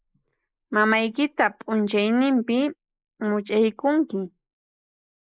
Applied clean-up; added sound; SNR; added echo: neural mask model Resemble Enhance denoiser.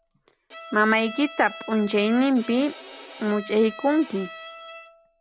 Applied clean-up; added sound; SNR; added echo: none; Bowed string instrument; 17 dB; none.